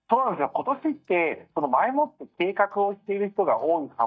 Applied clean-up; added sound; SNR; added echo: neural mask model DeepFilterNet 3.